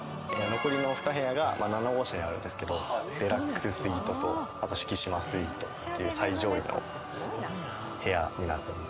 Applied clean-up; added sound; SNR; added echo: none; none; none; none.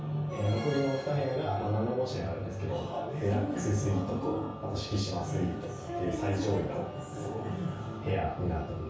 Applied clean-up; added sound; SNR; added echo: none; none; none; reverberation time 0.6 s.